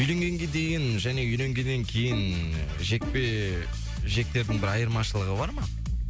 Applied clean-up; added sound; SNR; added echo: none; Bowed string instrument; 14 dB; none.